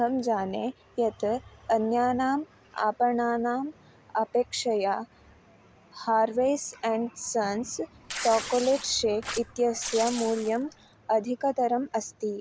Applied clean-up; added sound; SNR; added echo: none; Tearing; 10 dB; none.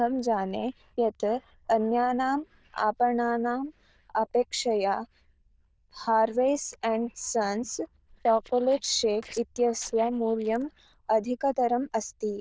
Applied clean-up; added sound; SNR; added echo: neural diffusion model UNIVERSE++.